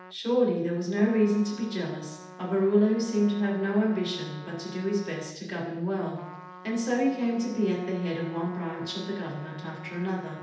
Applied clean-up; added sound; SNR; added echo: none; Trumpet; 18 dB; reverberation time 0.8 s.